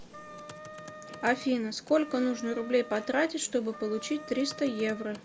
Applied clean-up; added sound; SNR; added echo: none; Computer keyboard + Wind instrument, woodwind instrument; 15 dB; none.